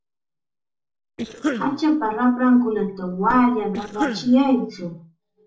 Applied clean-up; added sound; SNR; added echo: neural separator model SepFormer DNS4.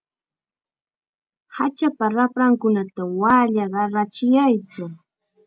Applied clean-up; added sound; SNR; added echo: none; none; none; none.